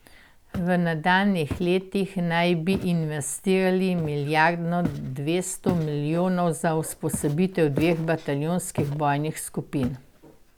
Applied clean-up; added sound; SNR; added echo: none; Walk, footsteps; 14 dB; none.